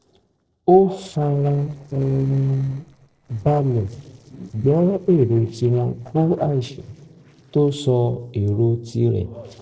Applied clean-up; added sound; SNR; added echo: neural separator model SepFormer DNS4.